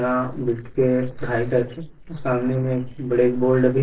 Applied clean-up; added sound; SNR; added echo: neural separator model SepFormer DNS4.